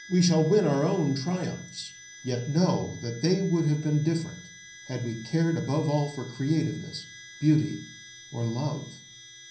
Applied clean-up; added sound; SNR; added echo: none; Harmonica; 20 dB; reverberation time 0.6 s.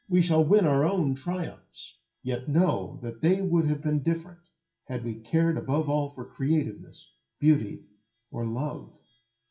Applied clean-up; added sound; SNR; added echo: classical method WPE with log-MMSE.